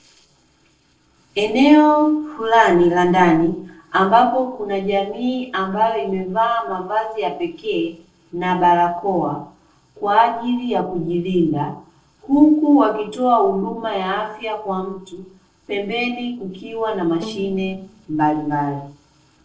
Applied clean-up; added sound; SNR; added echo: neural separator model SepFormer DNS4.